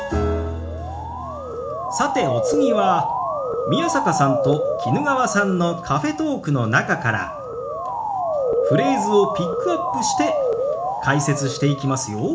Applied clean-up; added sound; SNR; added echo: none; Motor vehicle (road) / Siren; 1 dB; reverberation time 0.4 s.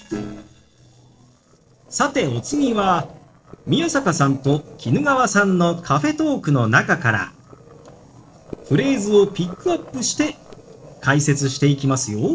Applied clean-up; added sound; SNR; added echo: neural separator model SepFormer DNS4.